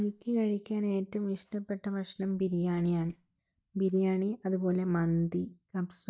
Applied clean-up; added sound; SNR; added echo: neural mask model DeepFilterNet 3.